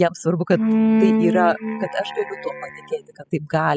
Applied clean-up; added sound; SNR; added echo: classical method spectral subtraction.